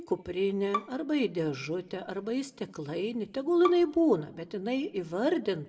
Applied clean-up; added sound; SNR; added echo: none; Bowed string instrument; 12 dB; reverberation time 1.1 s.